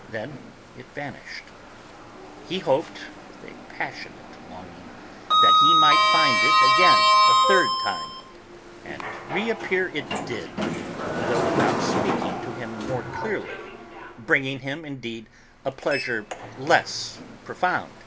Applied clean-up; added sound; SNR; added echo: none; Sliding door; -5 dB; none.